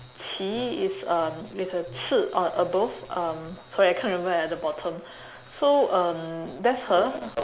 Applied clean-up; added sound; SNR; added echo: none; none; none; none.